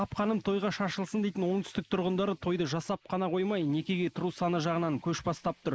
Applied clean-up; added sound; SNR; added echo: neural mask model Resemble Enhance denoiser.